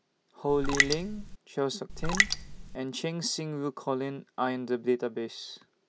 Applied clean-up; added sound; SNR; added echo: none; Raindrop; -3 dB; none.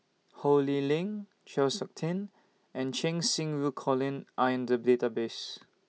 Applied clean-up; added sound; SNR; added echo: none; none; none; none.